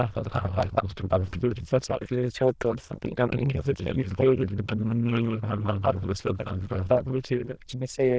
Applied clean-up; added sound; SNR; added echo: neural diffusion model UNIVERSE++.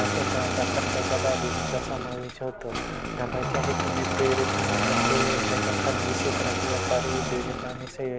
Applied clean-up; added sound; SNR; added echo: none; Engine starting; -4 dB; none.